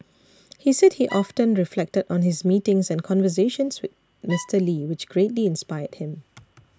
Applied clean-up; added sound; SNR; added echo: none; Bowed string instrument; 18 dB; none.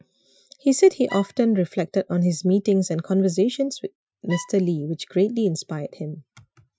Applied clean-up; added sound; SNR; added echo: classical method Wiener filter.